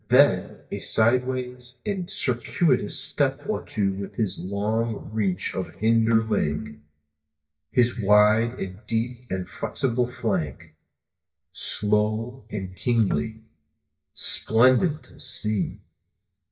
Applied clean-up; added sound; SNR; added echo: neural mask model DeepFilterNet 3.